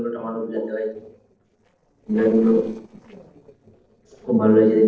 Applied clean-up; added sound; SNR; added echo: neural separator model SepFormer DNS4.